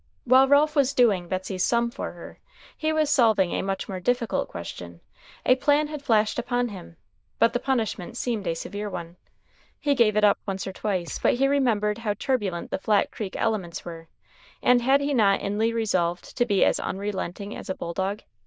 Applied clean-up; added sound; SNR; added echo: neural diffusion model UNIVERSE++.